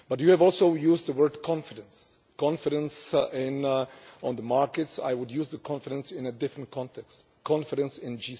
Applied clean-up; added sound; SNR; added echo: none; none; none; none.